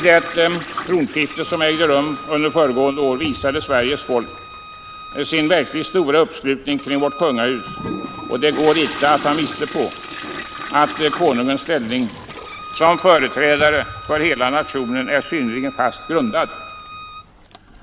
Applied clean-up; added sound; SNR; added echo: none; Bowed string instrument + Toilet flush; 13 dB; none.